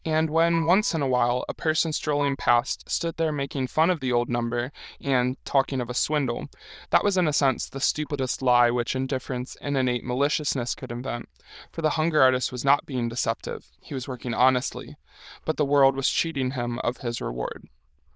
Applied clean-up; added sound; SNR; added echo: neural diffusion model UNIVERSE++.